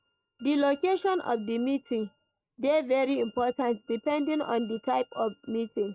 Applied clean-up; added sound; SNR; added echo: neural mask model RNNoise.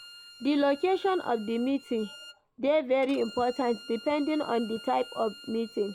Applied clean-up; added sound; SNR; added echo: none; Bowed string instrument; 19 dB; none.